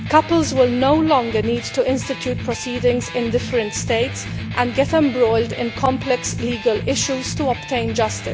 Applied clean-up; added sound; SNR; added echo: none; Electric guitar; 8 dB; none.